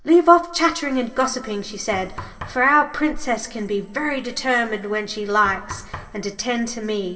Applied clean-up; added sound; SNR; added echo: none; Knock; 19 dB; reverberation time 2.9 s.